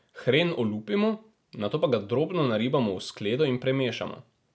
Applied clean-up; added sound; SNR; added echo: none; none; none; none.